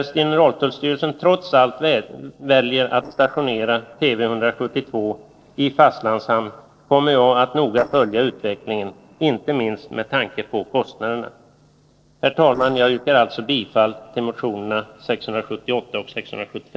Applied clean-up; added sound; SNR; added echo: neural separator model SepFormer DNS4.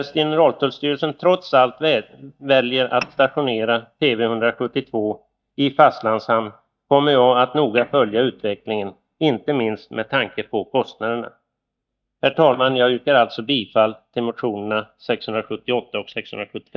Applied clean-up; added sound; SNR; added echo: neural mask model DeepFilterNet 3.